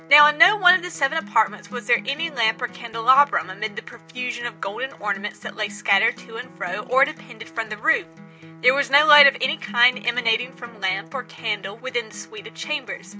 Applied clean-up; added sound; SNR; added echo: none; Acoustic guitar; 20 dB; none.